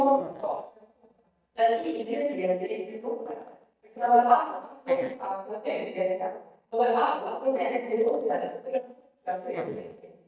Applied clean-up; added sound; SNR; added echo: neural mask model DeepFilterNet 3.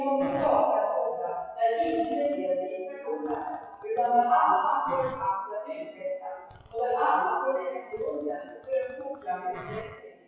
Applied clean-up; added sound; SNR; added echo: classical method WPE with log-MMSE.